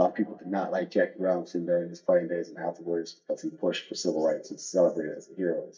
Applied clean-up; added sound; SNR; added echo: neural mask model DeepFilterNet 3.